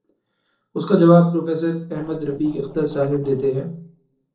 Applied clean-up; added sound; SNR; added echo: neural separator model SepFormer DNS4.